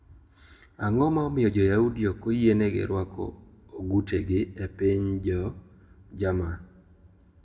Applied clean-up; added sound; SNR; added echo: none; none; none; reverberation time 0.7 s.